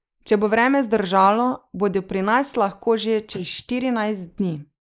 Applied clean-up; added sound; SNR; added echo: neural mask model Resemble Enhance denoiser.